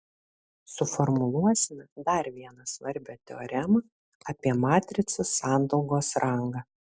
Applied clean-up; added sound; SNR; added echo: none; none; none; none.